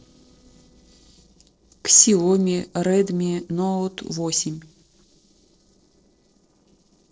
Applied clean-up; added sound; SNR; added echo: neural separator model SepFormer DNS4.